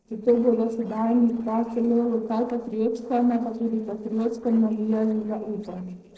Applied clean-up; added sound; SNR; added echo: neural separator model SepFormer DNS4.